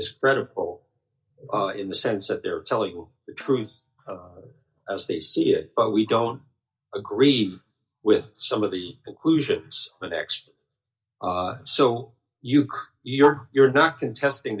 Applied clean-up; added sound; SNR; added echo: neural mask model DeepFilterNet 3.